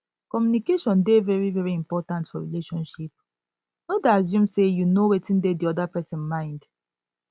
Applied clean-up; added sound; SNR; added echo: none; none; none; none.